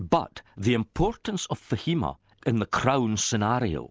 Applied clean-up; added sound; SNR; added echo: none; none; none; none.